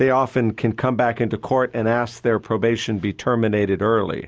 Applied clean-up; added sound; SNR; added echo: none; none; none; none.